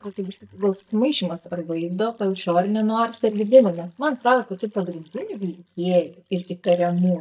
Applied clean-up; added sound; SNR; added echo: neural mask model DeepFilterNet 3.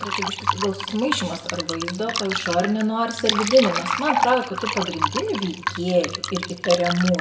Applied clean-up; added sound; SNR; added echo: none; Fill (with liquid); 4 dB; reverberation time 0.8 s.